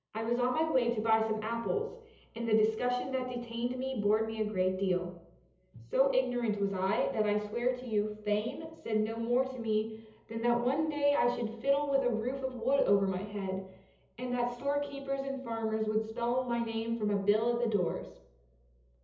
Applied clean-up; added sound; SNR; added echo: none; none; none; reverberation time 0.7 s.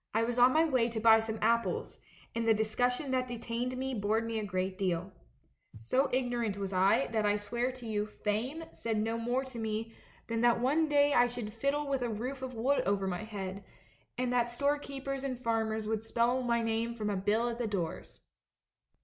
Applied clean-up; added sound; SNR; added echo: none; none; none; none.